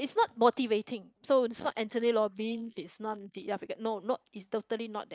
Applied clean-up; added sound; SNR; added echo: neural mask model Resemble Enhance denoiser.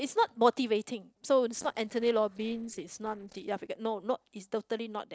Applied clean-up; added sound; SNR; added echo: neural separator model SepFormer DNS4.